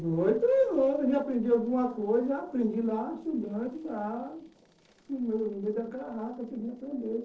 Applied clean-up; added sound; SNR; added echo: neural separator model SepFormer DNS4.